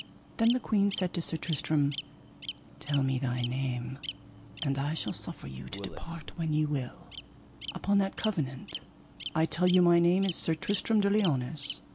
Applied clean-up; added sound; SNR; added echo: none; Bird vocalization, bird call, bird song; 14 dB; none.